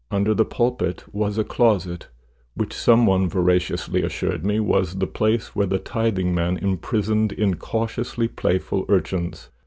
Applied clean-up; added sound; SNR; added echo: none; none; none; none.